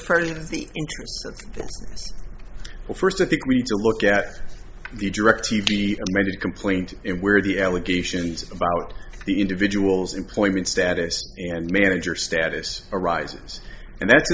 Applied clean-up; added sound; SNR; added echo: none; none; none; none.